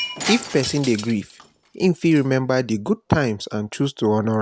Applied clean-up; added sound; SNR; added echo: none; Shatter; 14 dB; none.